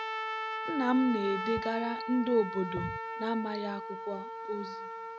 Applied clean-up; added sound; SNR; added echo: none; Trumpet; 5 dB; none.